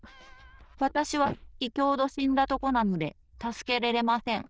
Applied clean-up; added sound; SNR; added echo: neural diffusion model UNIVERSE++.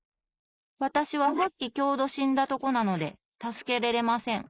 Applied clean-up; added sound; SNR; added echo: neural mask model Resemble Enhance denoiser.